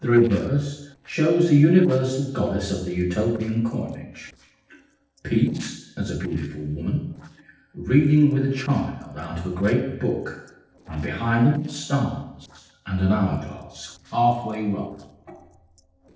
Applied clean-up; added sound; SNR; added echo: neural separator model SepFormer DNS4.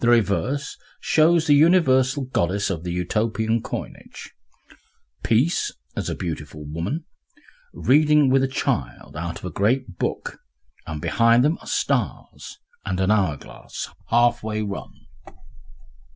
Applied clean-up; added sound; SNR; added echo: none; none; none; none.